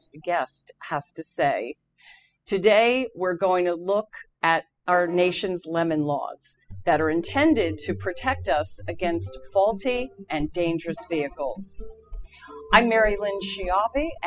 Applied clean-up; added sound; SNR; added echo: classical method spectral subtraction.